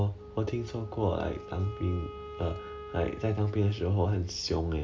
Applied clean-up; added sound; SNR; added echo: none; Wind instrument, woodwind instrument; 15 dB; none.